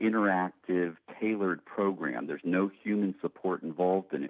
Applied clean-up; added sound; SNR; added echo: none; none; none; none.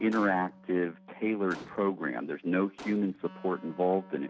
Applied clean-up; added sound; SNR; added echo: none; Gunshot, gunfire + Wind instrument, woodwind instrument; 19 dB; none.